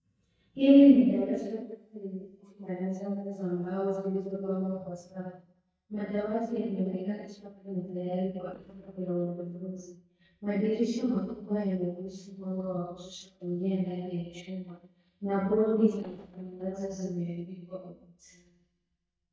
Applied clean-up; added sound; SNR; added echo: neural mask model DeepFilterNet 3.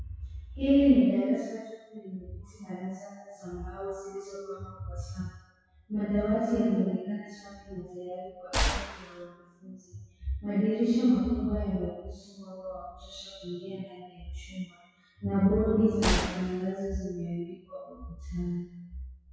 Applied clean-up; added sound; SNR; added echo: classical method WPE with log-MMSE.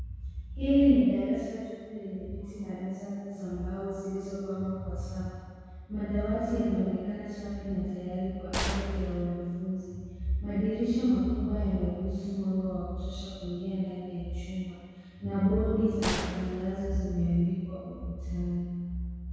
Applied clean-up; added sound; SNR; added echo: none; Gunshot, gunfire; 11 dB; reverberation time 2.0 s.